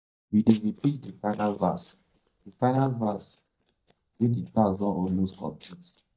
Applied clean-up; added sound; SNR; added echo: neural mask model DeepFilterNet 3.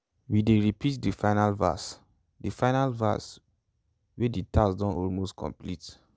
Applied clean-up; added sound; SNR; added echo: none; none; none; none.